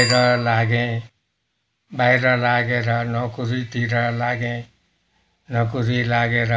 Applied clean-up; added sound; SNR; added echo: none; Bicycle bell; 16 dB; none.